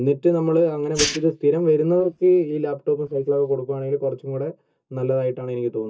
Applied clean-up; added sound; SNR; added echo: neural mask model DeepFilterNet 3.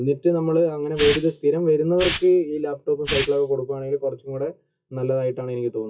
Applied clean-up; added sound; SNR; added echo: classical method WPE with log-MMSE.